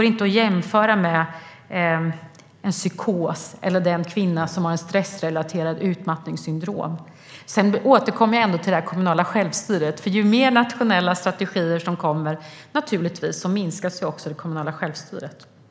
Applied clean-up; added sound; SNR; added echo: none; none; none; none.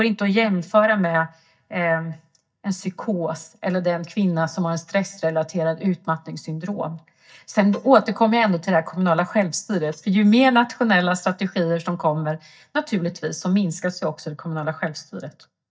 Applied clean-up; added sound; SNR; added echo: neural mask model DeepFilterNet 3.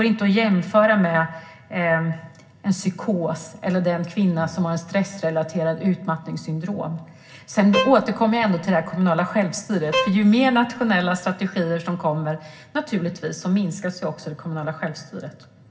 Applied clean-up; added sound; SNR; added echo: none; Bowed string instrument; 7 dB; reverberation time 0.4 s.